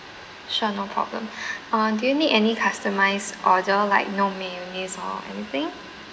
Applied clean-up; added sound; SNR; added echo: none; none; none; none.